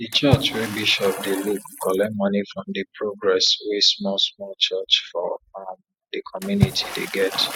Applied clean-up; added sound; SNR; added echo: classical method spectral subtraction.